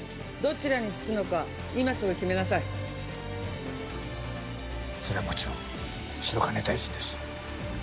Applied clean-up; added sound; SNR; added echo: none; none; none; none.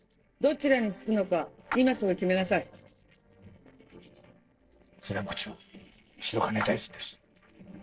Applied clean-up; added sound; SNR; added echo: neural separator model SepFormer DNS4.